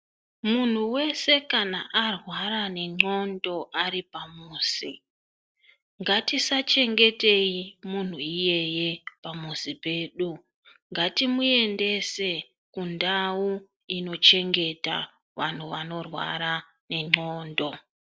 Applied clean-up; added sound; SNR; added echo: none; none; none; none.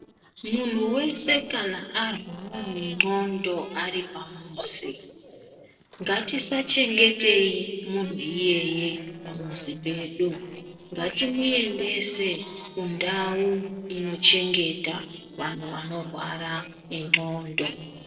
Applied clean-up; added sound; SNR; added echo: neural separator model SepFormer DNS4.